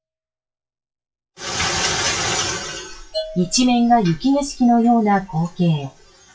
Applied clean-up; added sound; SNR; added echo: classical method WPE with log-MMSE.